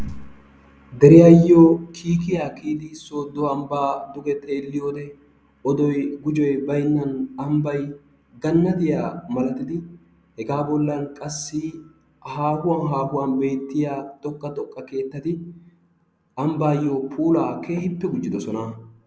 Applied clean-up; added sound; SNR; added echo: none; none; none; none.